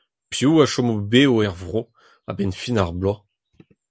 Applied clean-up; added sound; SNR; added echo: none; none; none; none.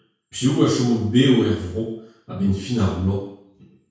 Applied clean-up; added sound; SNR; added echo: none; none; none; reverberation time 0.6 s.